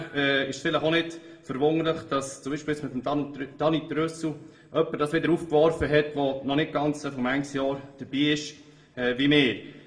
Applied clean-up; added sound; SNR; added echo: none; none; none; reverberation time 0.4 s.